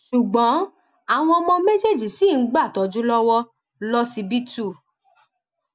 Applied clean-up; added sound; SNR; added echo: none; none; none; none.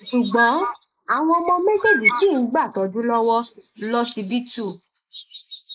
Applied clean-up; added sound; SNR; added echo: neural mask model Resemble Enhance denoiser.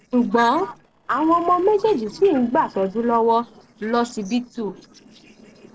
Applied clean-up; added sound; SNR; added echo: neural separator model SepFormer DNS4.